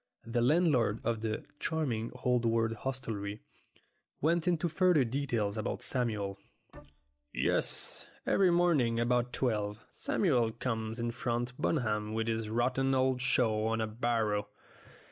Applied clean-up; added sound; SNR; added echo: neural mask model DeepFilterNet 3.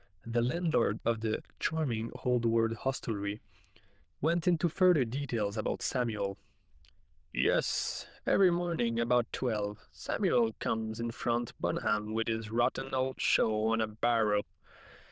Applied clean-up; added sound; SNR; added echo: neural diffusion model UNIVERSE++.